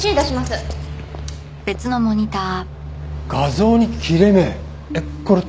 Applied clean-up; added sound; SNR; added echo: none; none; none; none.